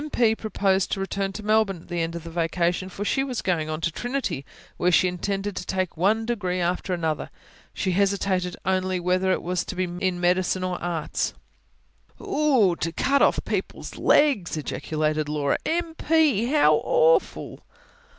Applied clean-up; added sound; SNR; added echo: none; none; none; none.